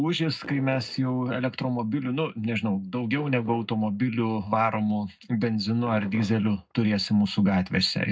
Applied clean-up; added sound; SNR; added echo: neural mask model DeepFilterNet 3.